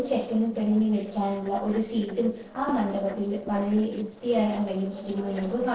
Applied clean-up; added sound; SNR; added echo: neural separator model SepFormer DNS4.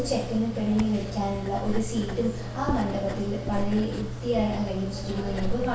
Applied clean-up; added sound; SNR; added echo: none; Writing; 4 dB; reverberation time 0.7 s.